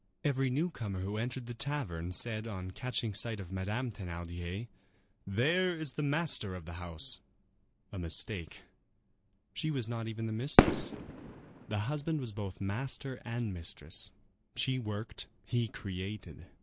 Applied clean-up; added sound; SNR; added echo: none; Fireworks; -4 dB; none.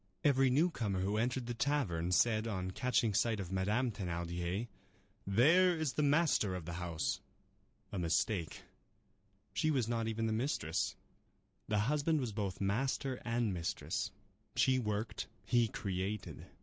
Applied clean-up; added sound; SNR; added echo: none; none; none; none.